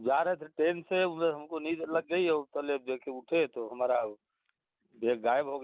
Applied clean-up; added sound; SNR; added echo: none; none; none; none.